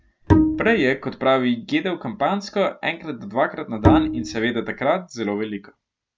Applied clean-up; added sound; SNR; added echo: none; Bowed string instrument; -3 dB; none.